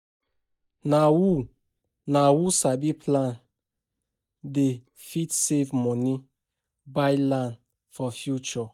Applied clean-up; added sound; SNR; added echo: neural mask model DeepFilterNet 3.